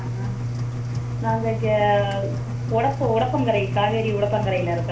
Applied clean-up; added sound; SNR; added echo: none; Engine; 2 dB; reverberation time 0.4 s.